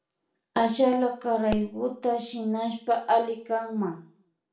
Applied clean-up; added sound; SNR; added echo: none; Explosion; 14 dB; reverberation time 0.4 s.